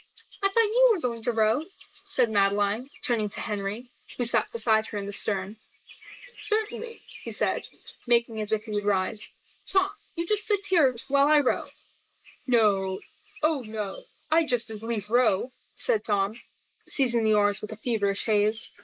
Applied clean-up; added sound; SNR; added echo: neural mask model Resemble Enhance denoiser.